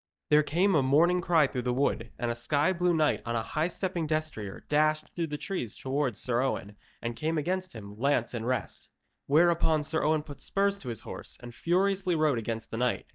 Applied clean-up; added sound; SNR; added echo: neural mask model DeepFilterNet 3.